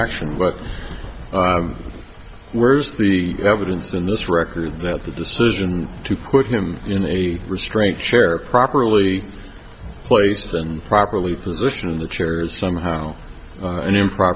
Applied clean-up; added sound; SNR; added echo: none; Rain / Thunderstorm; 17 dB; none.